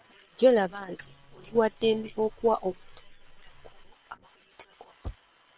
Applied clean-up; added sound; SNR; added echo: neural separator model SepFormer WHAM!.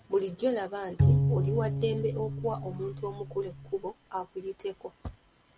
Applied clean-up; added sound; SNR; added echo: none; Bowed string instrument; -5 dB; none.